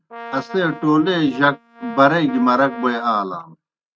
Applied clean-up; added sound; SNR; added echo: neural mask model RNNoise.